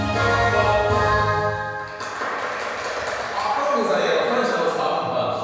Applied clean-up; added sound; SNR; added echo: none; none; none; reverberation time 1.9 s.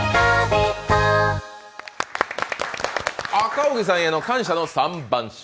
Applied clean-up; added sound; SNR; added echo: none; none; none; none.